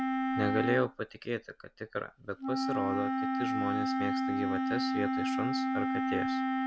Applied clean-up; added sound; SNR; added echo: none; Wind instrument, woodwind instrument; -4 dB; none.